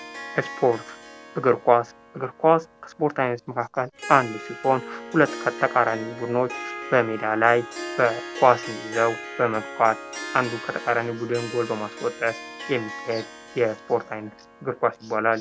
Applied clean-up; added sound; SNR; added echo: none; Harp; 13 dB; none.